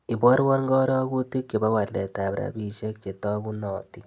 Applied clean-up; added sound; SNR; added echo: none; none; none; none.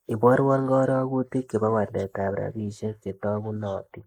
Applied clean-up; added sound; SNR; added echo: neural mask model Resemble Enhance denoiser.